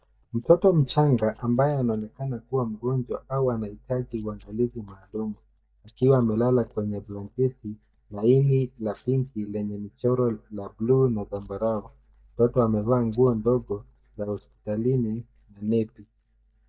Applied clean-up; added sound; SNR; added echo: neural mask model DeepFilterNet 3.